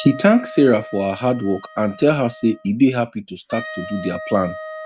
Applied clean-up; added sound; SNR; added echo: none; Wind instrument, woodwind instrument; 16 dB; none.